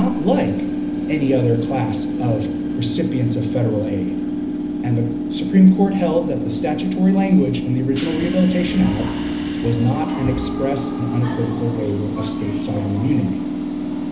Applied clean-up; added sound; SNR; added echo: none; Subway, metro, underground / Train; 3 dB; reverberation time 0.8 s.